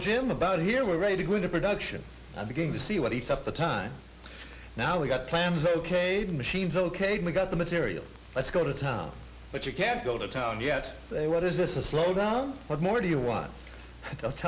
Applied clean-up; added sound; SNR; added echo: none; none; none; none.